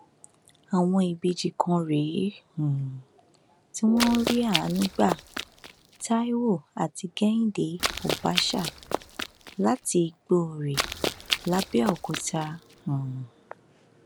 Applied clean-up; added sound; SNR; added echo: none; Run; 6 dB; none.